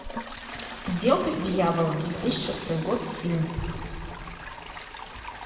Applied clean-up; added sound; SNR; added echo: none; Toilet flush; 11 dB; reverberation time 2.3 s.